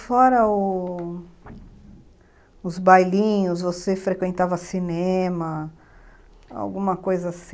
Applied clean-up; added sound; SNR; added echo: none; none; none; none.